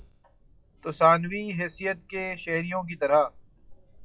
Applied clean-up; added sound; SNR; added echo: classical method log-MMSE.